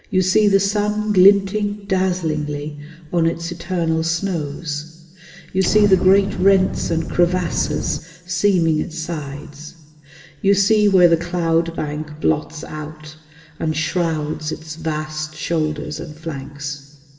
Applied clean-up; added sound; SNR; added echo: none; Explosion; 5 dB; reverberation time 1.7 s.